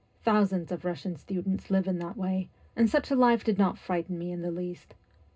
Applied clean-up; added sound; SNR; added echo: none; none; none; reverberation time 0.2 s.